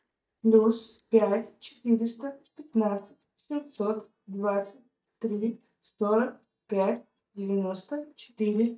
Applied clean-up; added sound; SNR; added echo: neural mask model DeepFilterNet 3.